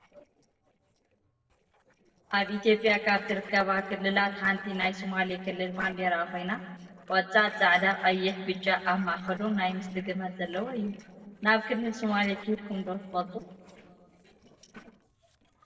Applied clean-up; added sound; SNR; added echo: neural separator model SepFormer DNS4.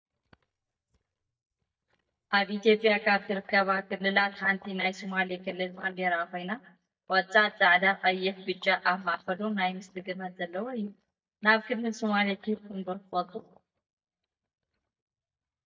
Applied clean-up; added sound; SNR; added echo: neural mask model DeepFilterNet 3.